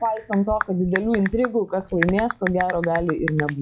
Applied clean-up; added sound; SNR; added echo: classical method log-MMSE.